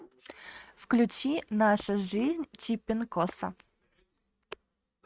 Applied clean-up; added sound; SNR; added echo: neural mask model RNNoise.